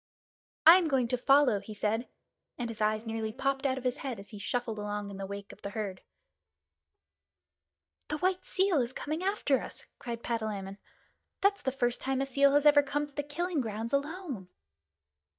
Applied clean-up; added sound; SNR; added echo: neural mask model DeepFilterNet 3.